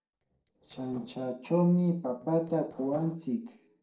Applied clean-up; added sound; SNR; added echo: neural separator model SepFormer DNS4.